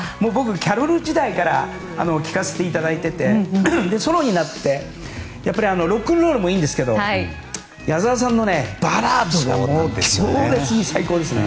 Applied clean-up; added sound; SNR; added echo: none; none; none; none.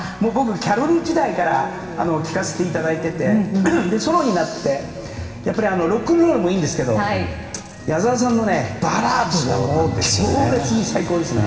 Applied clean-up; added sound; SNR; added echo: none; none; none; reverberation time 2.7 s.